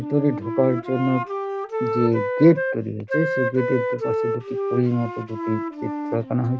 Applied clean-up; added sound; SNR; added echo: none; Wind instrument, woodwind instrument; 3 dB; none.